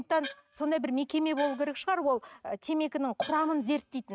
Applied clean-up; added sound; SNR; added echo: neural mask model RNNoise.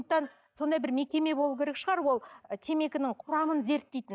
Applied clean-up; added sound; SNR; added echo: neural mask model DeepFilterNet 3.